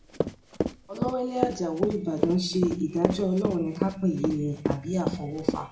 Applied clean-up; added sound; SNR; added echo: none; Run; 3 dB; reverberation time 0.3 s.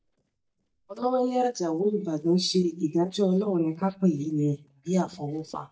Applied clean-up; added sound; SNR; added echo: neural mask model DeepFilterNet 3.